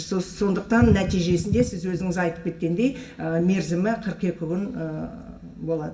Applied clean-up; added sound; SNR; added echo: none; none; none; reverberation time 0.2 s.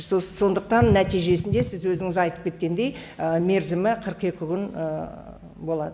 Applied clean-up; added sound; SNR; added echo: none; none; none; none.